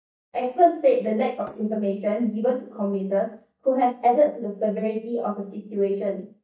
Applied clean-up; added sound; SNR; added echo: neural mask model DeepFilterNet 3.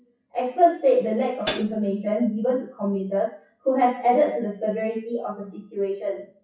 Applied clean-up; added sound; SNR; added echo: classical method WPE with log-MMSE.